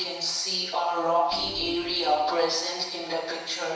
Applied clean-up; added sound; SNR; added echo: none; Organ; 18 dB; reverberation time 1.0 s.